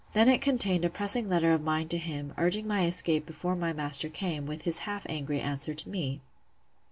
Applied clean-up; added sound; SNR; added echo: none; none; none; none.